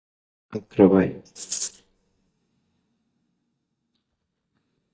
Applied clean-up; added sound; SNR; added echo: neural mask model DeepFilterNet 3.